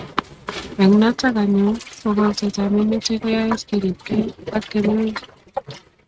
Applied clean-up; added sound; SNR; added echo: neural mask model RNNoise.